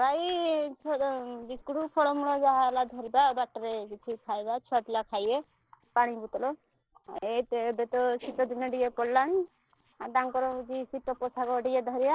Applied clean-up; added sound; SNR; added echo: neural separator model SepFormer DNS4.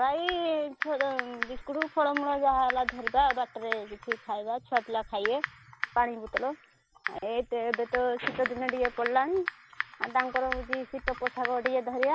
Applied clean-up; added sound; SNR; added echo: none; Typing; 7 dB; none.